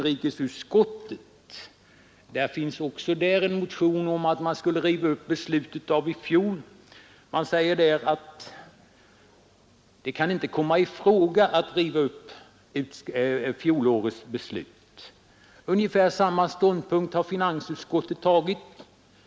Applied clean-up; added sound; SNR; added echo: none; none; none; none.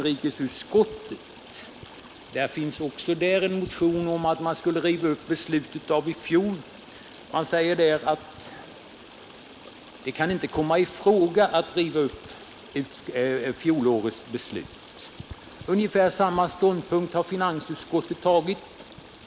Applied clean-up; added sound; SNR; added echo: none; Stream; 19 dB; none.